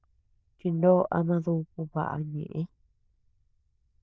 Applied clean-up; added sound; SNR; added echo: neural diffusion model UNIVERSE++.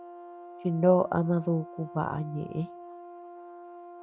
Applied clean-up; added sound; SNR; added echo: none; Brass instrument; 15 dB; none.